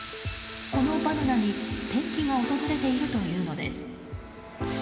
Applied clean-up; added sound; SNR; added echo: none; Drill; 11 dB; reverberation time 2.5 s.